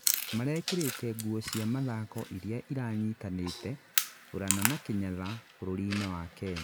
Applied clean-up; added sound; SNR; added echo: none; Chewing, mastication; 3 dB; none.